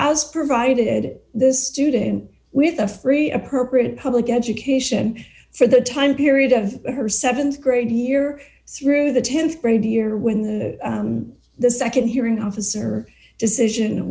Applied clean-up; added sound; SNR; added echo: none; none; none; none.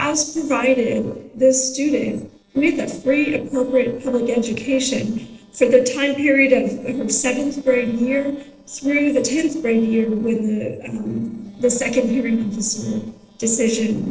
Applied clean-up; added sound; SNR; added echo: neural separator model SepFormer DNS4.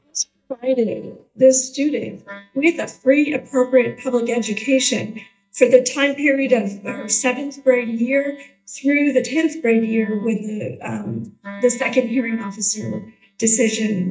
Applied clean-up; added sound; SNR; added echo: neural mask model DeepFilterNet 3.